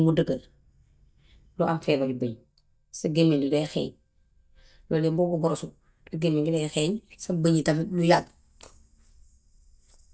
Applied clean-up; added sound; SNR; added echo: neural mask model DeepFilterNet 3.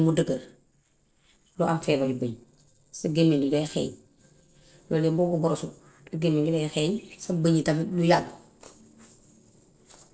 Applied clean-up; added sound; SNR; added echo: neural separator model SepFormer DNS4.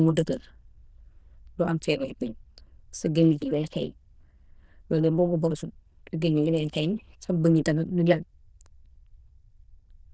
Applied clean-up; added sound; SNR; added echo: neural diffusion model UNIVERSE++.